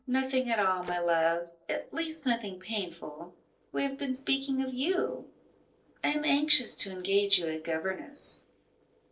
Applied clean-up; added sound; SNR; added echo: neural separator model SepFormer DNS4.